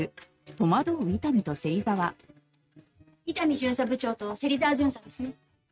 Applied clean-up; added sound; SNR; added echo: neural mask model RNNoise.